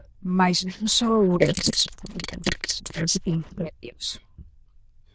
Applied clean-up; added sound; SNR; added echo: neural diffusion model UNIVERSE++.